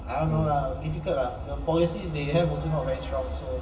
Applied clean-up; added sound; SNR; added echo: none; none; none; reverberation time 0.1 s.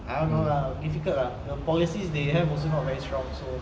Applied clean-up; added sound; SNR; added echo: none; none; none; none.